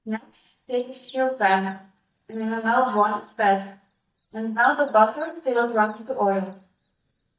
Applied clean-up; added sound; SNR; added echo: neural mask model DeepFilterNet 3.